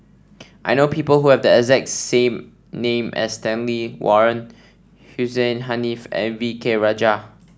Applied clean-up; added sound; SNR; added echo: none; none; none; none.